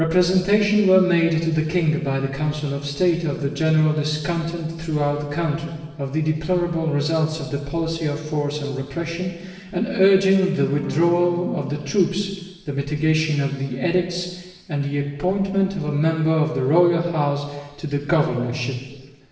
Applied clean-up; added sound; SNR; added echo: none; Acoustic guitar / Strum; 13 dB; reverberation time 1.2 s.